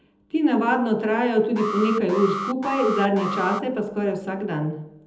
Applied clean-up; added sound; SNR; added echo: none; Alarm; 9 dB; reverberation time 0.8 s.